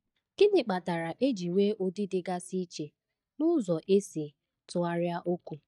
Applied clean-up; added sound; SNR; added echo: neural mask model DeepFilterNet 3.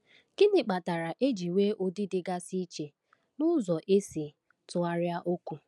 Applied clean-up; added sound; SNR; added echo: none; none; none; none.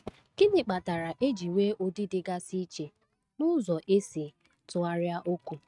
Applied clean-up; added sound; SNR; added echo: neural mask model RNNoise.